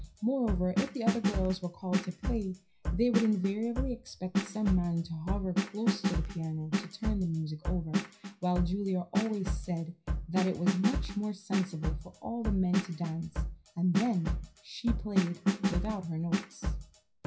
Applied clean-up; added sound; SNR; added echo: classical method WPE with log-MMSE.